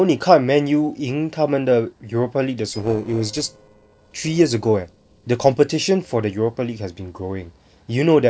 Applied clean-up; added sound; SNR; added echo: neural separator model SepFormer DNS4.